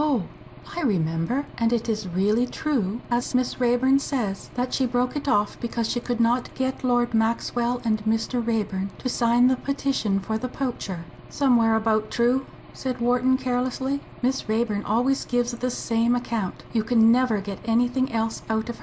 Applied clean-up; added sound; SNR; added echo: none; Engine / Aircraft; 19 dB; none.